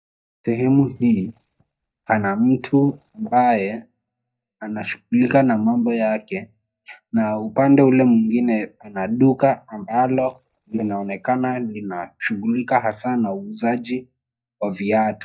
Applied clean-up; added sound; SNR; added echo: neural mask model DeepFilterNet 3.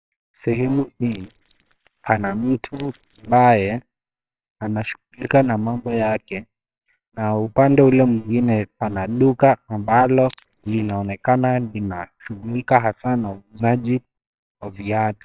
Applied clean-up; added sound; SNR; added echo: neural separator model SepFormer WHAMR!.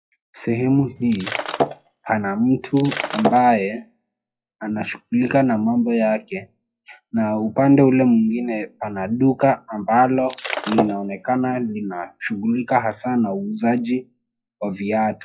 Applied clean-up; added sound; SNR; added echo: classical method WPE with log-MMSE.